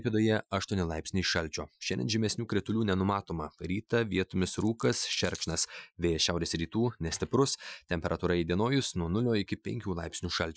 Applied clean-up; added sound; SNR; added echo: classical method Wiener filter.